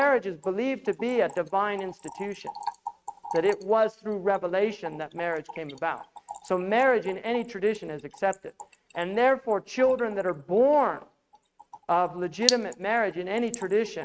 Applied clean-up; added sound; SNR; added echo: neural mask model RNNoise.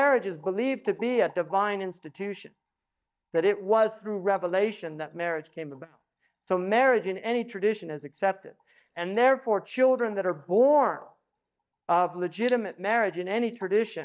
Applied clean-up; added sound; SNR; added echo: neural mask model DeepFilterNet 3.